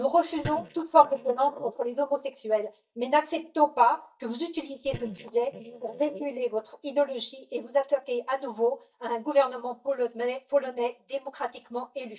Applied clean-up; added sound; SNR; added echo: neural mask model DeepFilterNet 3.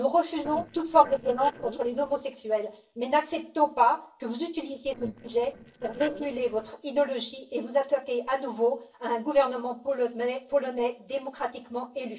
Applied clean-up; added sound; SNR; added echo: neural separator model SepFormer DNS4.